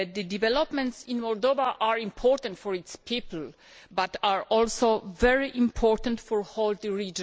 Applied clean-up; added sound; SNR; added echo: none; none; none; none.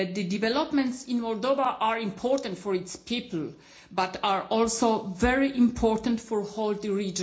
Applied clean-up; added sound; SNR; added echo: none; none; none; reverberation time 0.4 s.